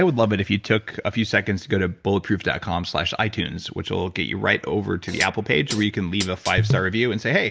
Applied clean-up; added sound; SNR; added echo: none; Hi-hat; 5 dB; none.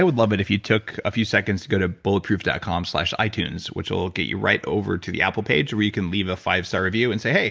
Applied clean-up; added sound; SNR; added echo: none; none; none; none.